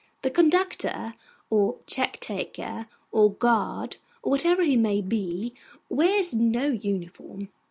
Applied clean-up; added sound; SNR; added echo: none; none; none; none.